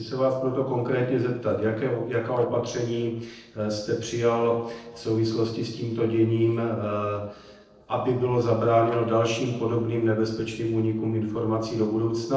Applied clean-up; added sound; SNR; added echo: neural separator model SepFormer DNS4.